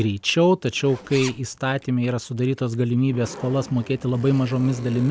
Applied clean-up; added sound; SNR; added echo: none; Zipper (clothing); 18 dB; none.